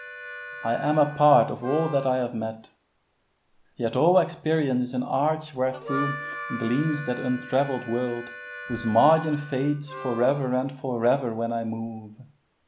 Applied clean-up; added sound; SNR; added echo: none; Harmonica; 14 dB; none.